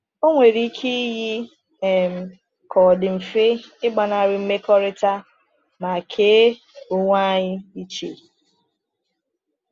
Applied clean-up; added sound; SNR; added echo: none; none; none; none.